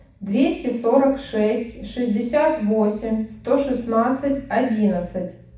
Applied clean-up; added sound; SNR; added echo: none; none; none; reverberation time 0.7 s.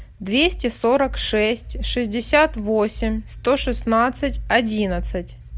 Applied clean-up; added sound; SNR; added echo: none; none; none; none.